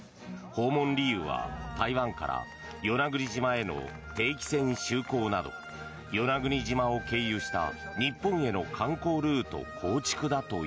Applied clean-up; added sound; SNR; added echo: none; none; none; none.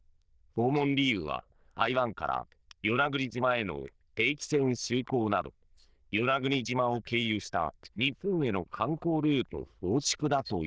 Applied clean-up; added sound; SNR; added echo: neural diffusion model UNIVERSE++.